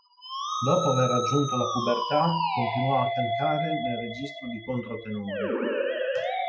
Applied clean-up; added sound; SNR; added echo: classical method Wiener filter.